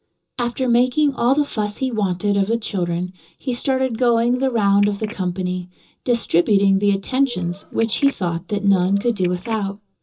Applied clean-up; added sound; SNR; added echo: none; Telephone; 20 dB; reverberation time 0.2 s.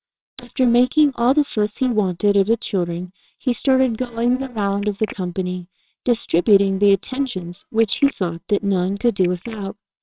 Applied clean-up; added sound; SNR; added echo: neural separator model SepFormer WHAMR!.